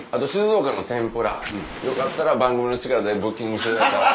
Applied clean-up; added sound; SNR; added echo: none; Fire; 15 dB; none.